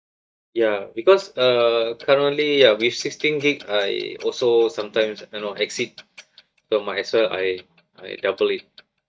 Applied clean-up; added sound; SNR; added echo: neural mask model DeepFilterNet 3.